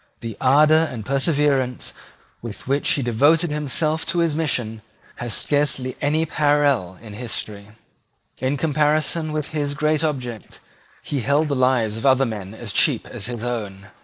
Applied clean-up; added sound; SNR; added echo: neural separator model SepFormer DNS4.